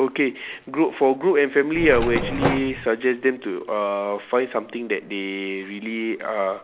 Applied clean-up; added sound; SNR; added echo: none; Mechanisms; 3 dB; none.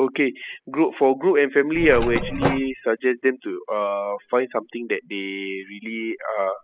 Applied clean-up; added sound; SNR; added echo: classical method spectral subtraction.